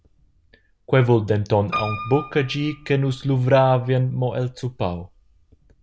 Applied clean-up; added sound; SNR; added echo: none; Piano; 16 dB; none.